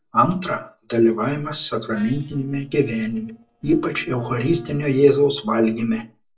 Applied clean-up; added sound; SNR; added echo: neural separator model SepFormer DNS4.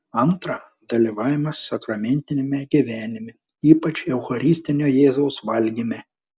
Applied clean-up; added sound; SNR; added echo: none; none; none; none.